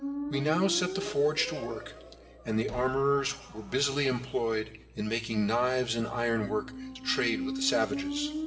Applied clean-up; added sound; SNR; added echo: none; Squeak; 8 dB; reverberation time 2.0 s.